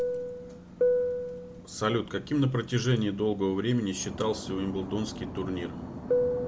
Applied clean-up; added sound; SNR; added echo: none; Fixed-wing aircraft, airplane; 2 dB; none.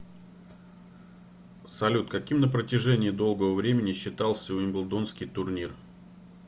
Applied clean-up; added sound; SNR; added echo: none; none; none; none.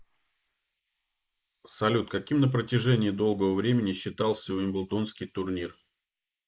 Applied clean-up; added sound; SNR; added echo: neural mask model Resemble Enhance denoiser.